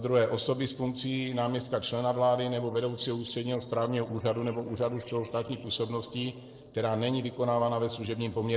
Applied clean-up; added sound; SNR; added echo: neural separator model SepFormer DNS4.